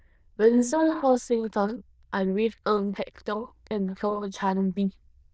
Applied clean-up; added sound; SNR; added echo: neural diffusion model UNIVERSE++.